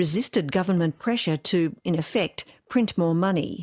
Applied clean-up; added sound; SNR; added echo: neural mask model DeepFilterNet 3.